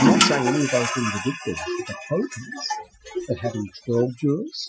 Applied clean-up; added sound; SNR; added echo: classical method Wiener filter.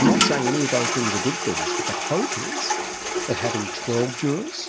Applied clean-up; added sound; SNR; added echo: none; Toilet flush; -1 dB; none.